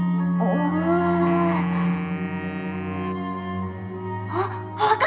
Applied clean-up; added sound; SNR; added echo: none; Wind instrument, woodwind instrument; 15 dB; reverberation time 0.9 s.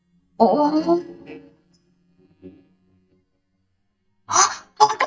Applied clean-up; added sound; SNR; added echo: neural mask model DeepFilterNet 3.